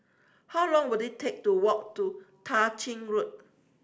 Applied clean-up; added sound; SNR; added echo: none; none; none; none.